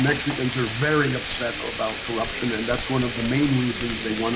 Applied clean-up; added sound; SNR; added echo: none; Frying (food); 3 dB; none.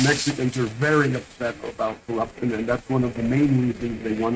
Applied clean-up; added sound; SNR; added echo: neural mask model RNNoise.